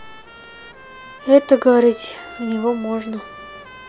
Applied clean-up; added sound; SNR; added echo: none; Trumpet; 20 dB; none.